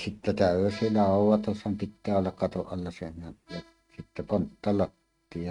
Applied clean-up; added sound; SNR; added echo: neural mask model RNNoise.